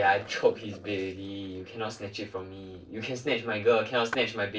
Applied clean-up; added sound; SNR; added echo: neural separator model SepFormer DNS4.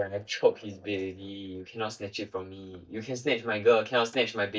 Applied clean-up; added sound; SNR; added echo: neural mask model DeepFilterNet 3.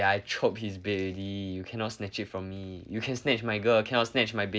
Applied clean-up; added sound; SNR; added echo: none; none; none; none.